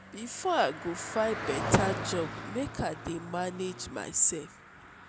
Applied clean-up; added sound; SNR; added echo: none; Car passing by; 7 dB; none.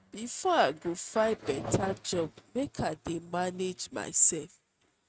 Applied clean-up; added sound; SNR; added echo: neural mask model RNNoise.